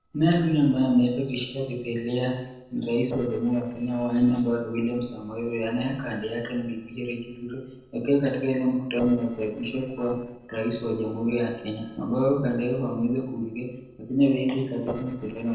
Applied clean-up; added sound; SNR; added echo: neural separator model SepFormer DNS4.